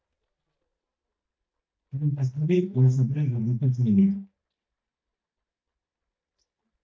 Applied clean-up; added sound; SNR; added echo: neural mask model DeepFilterNet 3.